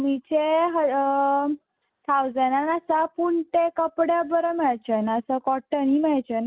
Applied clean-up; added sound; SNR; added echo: none; none; none; none.